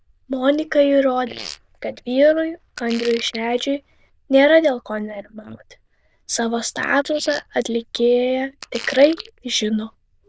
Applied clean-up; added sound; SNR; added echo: neural diffusion model UNIVERSE++.